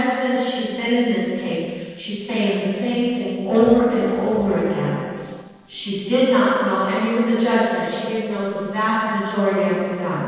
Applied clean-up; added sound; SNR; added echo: neural separator model SepFormer DNS4.